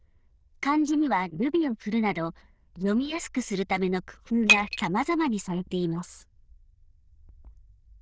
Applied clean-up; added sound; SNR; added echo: neural diffusion model UNIVERSE++.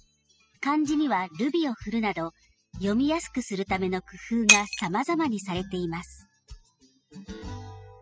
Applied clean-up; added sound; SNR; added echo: classical method spectral subtraction.